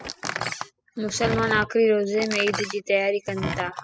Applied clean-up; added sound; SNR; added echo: classical method spectral subtraction.